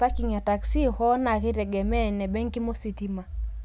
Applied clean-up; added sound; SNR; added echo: none; none; none; none.